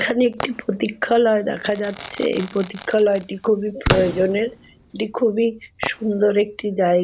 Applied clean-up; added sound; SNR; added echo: none; Crackle / Fireworks; 11 dB; none.